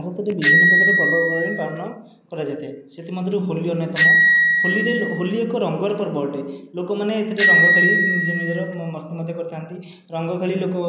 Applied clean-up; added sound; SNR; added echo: none; Bicycle bell; -4 dB; none.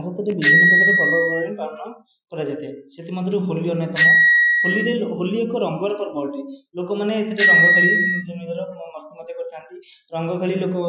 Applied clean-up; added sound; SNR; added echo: classical method Wiener filter.